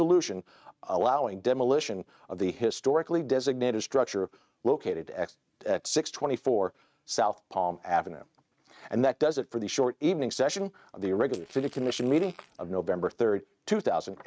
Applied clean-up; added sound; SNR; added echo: neural mask model RNNoise.